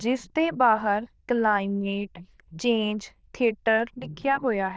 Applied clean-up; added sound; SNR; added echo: neural diffusion model UNIVERSE++.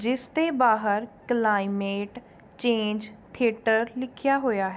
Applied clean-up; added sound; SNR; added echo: none; none; none; none.